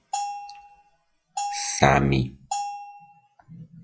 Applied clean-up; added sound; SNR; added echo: classical method log-MMSE.